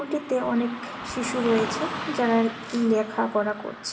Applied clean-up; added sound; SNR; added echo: none; Car passing by / Traffic noise, roadway noise; 9 dB; reverberation time 2.5 s.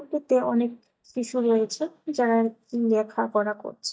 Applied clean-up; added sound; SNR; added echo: neural mask model DeepFilterNet 3.